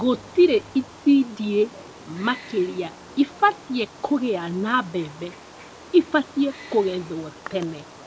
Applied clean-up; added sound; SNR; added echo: none; Wild animals; 19 dB; none.